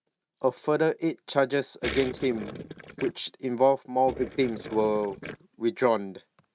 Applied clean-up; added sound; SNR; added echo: neural mask model RNNoise.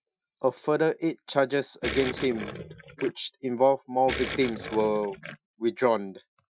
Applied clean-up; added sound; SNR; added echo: classical method Wiener filter.